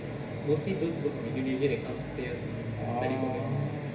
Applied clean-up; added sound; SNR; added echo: none; none; none; reverberation time 0.3 s.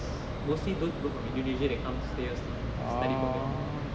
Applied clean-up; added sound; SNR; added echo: none; none; none; none.